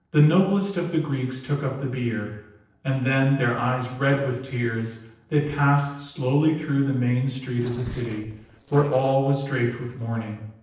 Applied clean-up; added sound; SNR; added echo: neural separator model SepFormer DNS4.